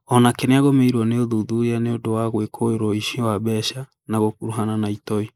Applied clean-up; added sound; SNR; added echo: neural mask model Resemble Enhance denoiser.